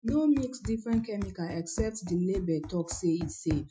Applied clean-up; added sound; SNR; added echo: classical method Wiener filter.